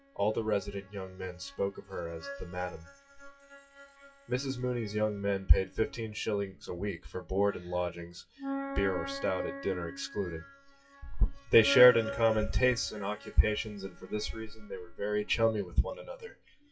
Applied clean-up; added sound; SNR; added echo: classical method WPE with log-MMSE.